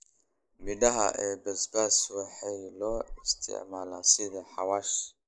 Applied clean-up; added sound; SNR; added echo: neural mask model Resemble Enhance denoiser.